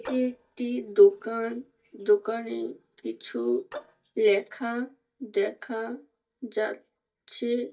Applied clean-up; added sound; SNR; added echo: neural mask model DeepFilterNet 3.